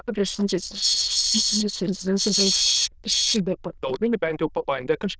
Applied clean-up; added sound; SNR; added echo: neural diffusion model UNIVERSE++.